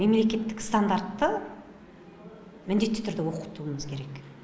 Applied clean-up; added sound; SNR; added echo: none; none; none; none.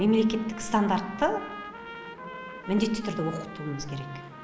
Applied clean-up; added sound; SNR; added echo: none; Trumpet; 14 dB; none.